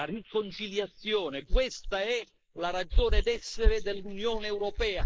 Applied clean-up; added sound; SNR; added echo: neural mask model Resemble Enhance denoiser.